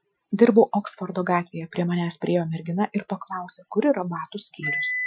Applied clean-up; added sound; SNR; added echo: classical method Wiener filter.